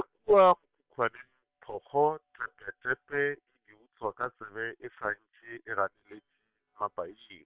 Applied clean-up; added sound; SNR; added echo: neural separator model SepFormer WHAM!.